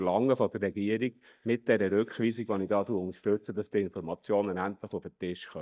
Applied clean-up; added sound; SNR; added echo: neural mask model DeepFilterNet 3.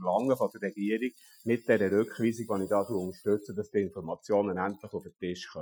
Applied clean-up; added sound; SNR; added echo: classical method Wiener filter.